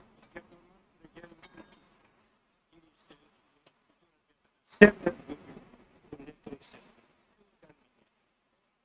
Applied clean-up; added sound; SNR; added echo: neural mask model RNNoise.